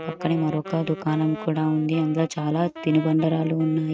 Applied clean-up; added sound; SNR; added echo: neural mask model RNNoise.